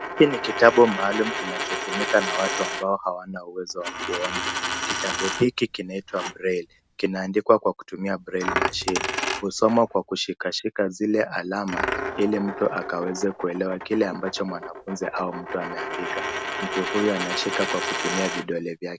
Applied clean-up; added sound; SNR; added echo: none; Coin (dropping); 5 dB; none.